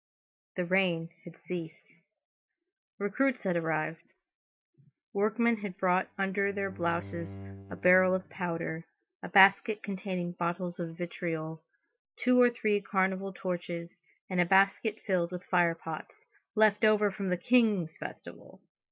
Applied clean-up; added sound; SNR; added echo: neural mask model DeepFilterNet 3.